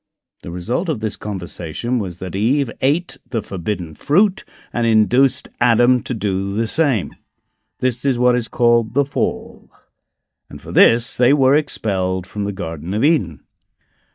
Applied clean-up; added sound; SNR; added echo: neural mask model DeepFilterNet 3.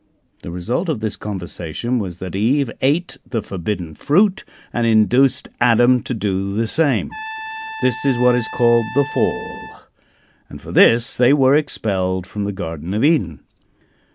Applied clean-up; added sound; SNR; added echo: none; Trumpet; 12 dB; none.